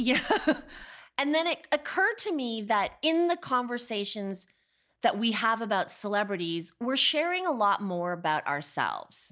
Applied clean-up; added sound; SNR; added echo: none; none; none; none.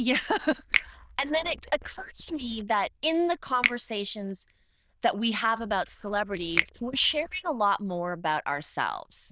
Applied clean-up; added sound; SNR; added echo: neural diffusion model UNIVERSE++.